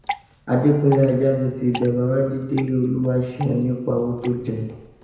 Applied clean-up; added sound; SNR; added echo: none; Drip / Water; 16 dB; reverberation time 1.0 s.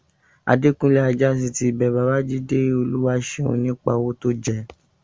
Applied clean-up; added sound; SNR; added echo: none; none; none; none.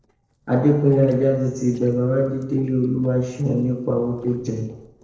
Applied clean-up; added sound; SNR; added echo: neural separator model SepFormer DNS4.